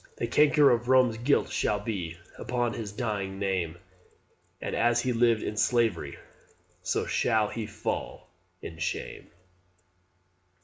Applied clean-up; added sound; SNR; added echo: none; none; none; none.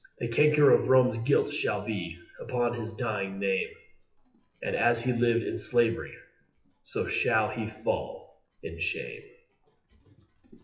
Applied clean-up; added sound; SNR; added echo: classical method WPE with log-MMSE.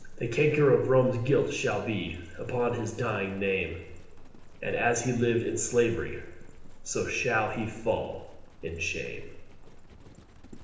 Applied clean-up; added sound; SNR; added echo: none; Livestock, farm animals, working animals; 14 dB; reverberation time 0.8 s.